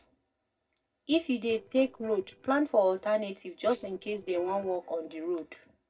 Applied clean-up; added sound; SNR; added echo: neural separator model SepFormer DNS4.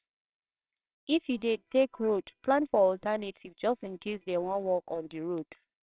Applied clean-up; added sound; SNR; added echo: neural separator model SepFormer WHAMR!.